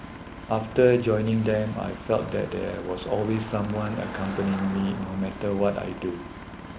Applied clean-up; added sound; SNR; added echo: none; Aircraft + Car passing by; 13 dB; none.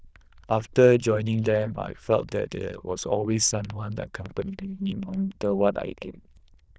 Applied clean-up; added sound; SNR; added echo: neural diffusion model UNIVERSE++.